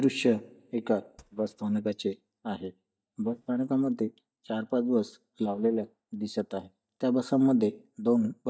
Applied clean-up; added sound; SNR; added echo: neural mask model DeepFilterNet 3.